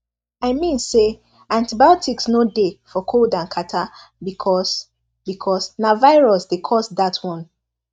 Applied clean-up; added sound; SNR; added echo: neural mask model RNNoise.